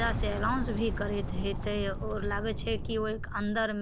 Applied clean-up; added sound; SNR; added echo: none; Boom; 2 dB; none.